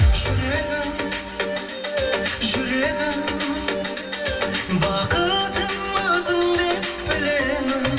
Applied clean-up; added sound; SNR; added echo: none; none; none; reverberation time 1.8 s.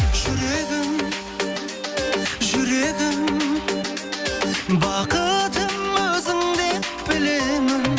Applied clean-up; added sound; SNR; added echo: none; none; none; none.